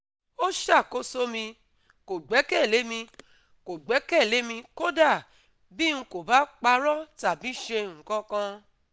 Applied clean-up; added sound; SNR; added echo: none; none; none; none.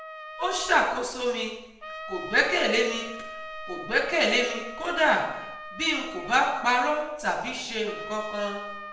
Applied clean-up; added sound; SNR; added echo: none; Trumpet; 13 dB; reverberation time 0.7 s.